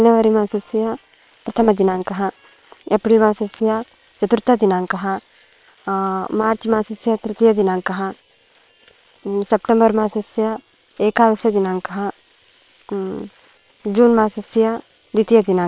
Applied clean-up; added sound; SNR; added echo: neural separator model SepFormer WHAM!.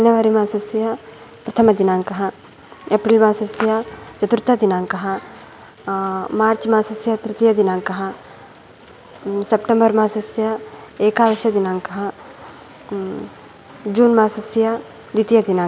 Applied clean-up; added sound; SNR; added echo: none; none; none; none.